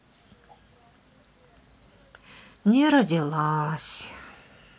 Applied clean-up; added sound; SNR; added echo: none; Bird; 18 dB; none.